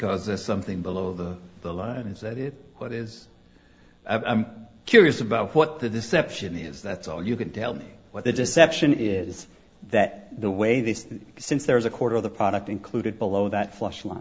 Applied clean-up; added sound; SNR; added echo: none; none; none; none.